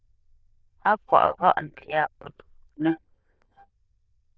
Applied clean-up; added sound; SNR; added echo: neural diffusion model UNIVERSE++.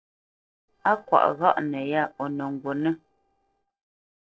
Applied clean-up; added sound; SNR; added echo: neural separator model SepFormer DNS4.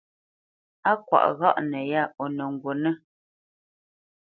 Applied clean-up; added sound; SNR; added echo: none; none; none; none.